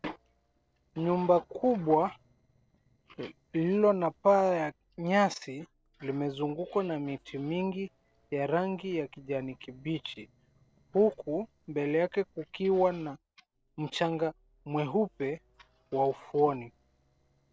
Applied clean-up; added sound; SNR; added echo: neural separator model SepFormer DNS4.